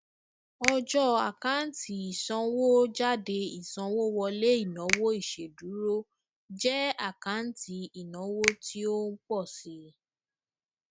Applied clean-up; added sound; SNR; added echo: none; Finger snapping; 8 dB; none.